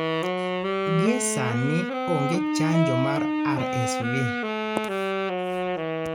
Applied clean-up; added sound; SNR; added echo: none; Wind instrument, woodwind instrument; -2 dB; none.